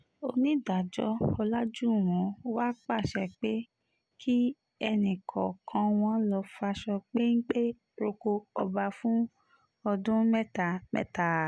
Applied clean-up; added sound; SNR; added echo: none; none; none; none.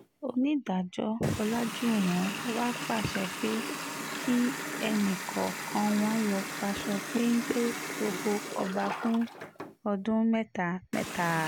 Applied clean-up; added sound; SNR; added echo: none; Water tap, faucet; 7 dB; none.